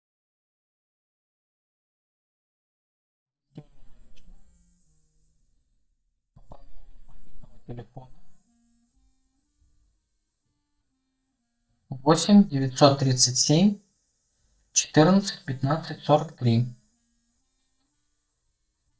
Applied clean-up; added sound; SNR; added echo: neural mask model DeepFilterNet 3.